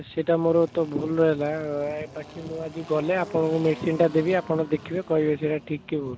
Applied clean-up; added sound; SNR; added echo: none; Engine; 19 dB; none.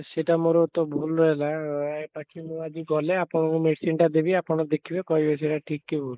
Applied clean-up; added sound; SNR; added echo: neural mask model Resemble Enhance denoiser.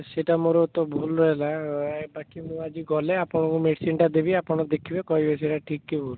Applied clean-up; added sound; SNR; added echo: none; none; none; none.